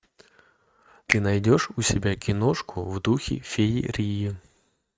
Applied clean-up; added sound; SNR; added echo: neural mask model RNNoise.